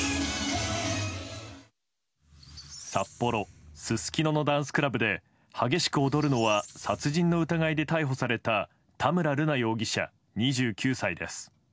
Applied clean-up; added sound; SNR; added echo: none; Squeak; 20 dB; none.